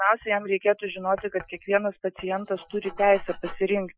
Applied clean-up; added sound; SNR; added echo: classical method Wiener filter.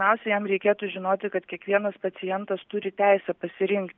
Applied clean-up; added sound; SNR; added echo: none; none; none; none.